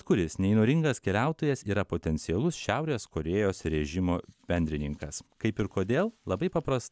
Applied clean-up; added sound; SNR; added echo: none; none; none; none.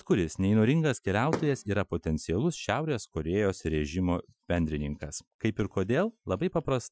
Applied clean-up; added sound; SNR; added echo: classical method Wiener filter.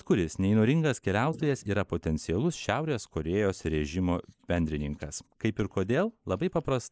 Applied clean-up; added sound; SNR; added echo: neural mask model Resemble Enhance denoiser.